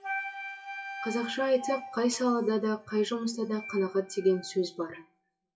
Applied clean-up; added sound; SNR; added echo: classical method WPE with log-MMSE.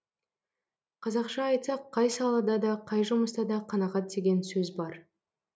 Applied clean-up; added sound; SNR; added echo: none; none; none; none.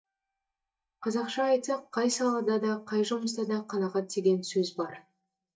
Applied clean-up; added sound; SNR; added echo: neural mask model DeepFilterNet 3.